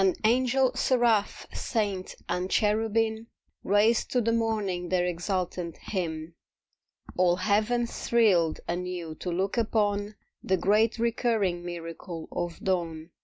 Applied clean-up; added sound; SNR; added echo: none; none; none; none.